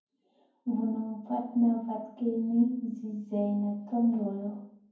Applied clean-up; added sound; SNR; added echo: none; none; none; reverberation time 0.9 s.